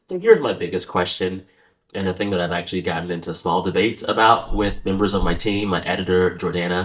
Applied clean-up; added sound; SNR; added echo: neural mask model DeepFilterNet 3.